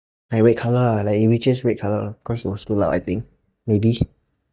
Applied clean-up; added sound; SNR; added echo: neural mask model DeepFilterNet 3.